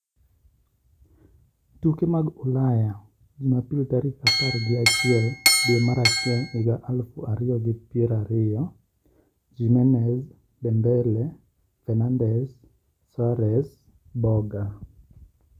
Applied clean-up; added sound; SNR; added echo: none; Chink, clink; -1 dB; none.